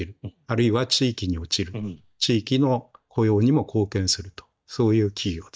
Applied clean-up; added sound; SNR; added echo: neural mask model DeepFilterNet 3.